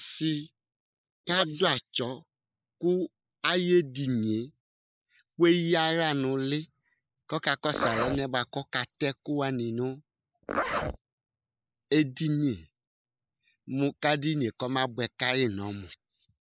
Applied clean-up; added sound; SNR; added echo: neural mask model Resemble Enhance denoiser.